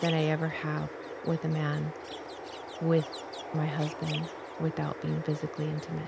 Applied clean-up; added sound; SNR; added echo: none; Chirp, tweet; 9 dB; none.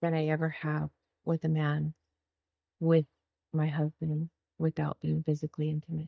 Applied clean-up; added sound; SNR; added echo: neural mask model DeepFilterNet 3.